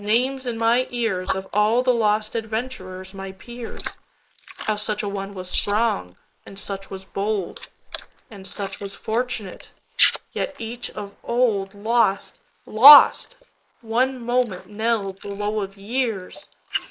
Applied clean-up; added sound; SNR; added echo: neural mask model Resemble Enhance denoiser.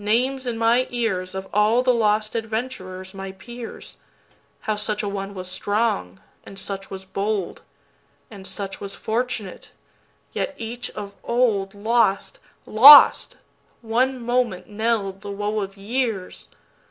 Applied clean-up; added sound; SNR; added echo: none; none; none; none.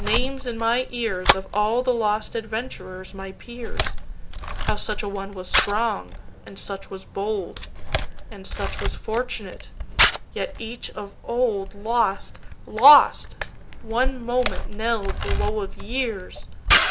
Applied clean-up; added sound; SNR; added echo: none; Camera; 1 dB; none.